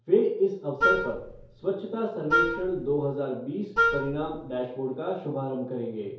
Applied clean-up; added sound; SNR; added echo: none; Wind instrument, woodwind instrument; -1 dB; reverberation time 2.3 s.